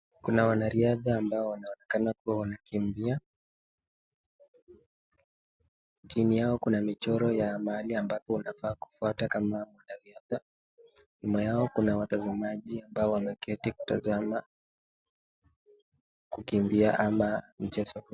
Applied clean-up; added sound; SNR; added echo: none; none; none; none.